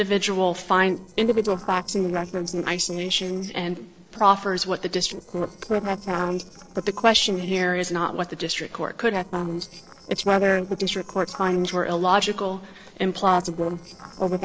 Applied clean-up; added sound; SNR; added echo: neural separator model SepFormer DNS4.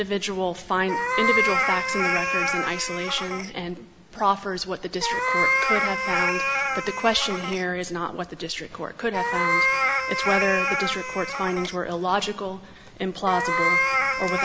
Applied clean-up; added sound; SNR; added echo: none; Meow; -1 dB; none.